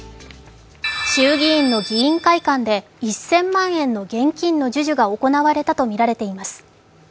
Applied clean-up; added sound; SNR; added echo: none; none; none; none.